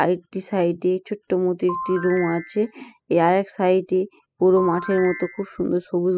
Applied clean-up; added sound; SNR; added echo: classical method spectral subtraction.